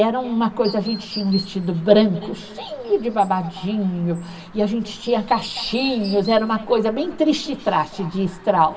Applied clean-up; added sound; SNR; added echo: none; Chirp, tweet; 19 dB; reverberation time 2.4 s.